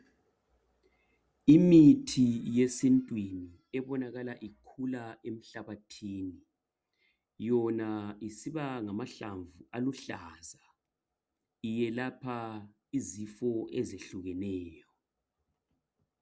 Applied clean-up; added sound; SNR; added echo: none; none; none; none.